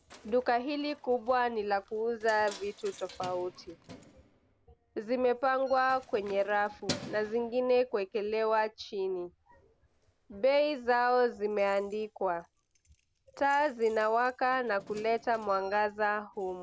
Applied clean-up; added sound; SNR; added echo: none; Keys jangling + Wind instrument, woodwind instrument; 20 dB; none.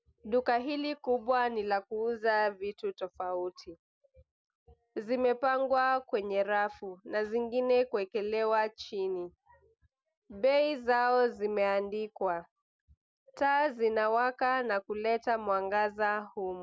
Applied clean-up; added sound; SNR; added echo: none; none; none; none.